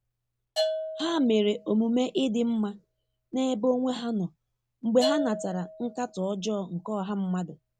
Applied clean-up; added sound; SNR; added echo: none; Bell / Percussion; 9 dB; none.